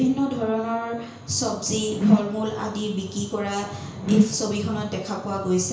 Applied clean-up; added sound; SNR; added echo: none; Whoosh, swoosh, swish; 0 dB; reverberation time 0.5 s.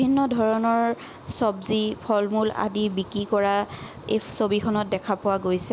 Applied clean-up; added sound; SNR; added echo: none; none; none; none.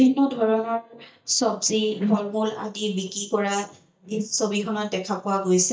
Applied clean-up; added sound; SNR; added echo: neural mask model DeepFilterNet 3.